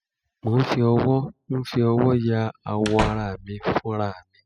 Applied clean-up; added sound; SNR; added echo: classical method spectral subtraction.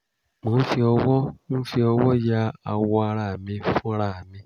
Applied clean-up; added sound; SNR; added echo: none; none; none; none.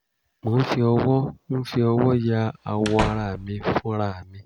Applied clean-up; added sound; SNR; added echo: none; Slam / Wood; 11 dB; none.